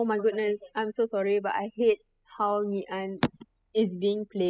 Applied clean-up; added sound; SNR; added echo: classical method spectral subtraction.